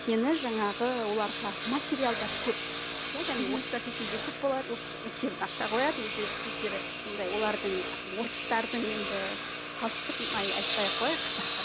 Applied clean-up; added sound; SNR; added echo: none; Engine; -4 dB; none.